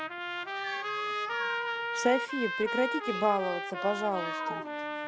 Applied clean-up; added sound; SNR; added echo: none; Trumpet; 2 dB; none.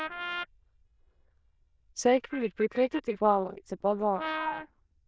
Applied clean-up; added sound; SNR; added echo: neural diffusion model UNIVERSE++.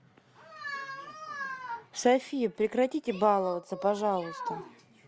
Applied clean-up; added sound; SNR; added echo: none; none; none; none.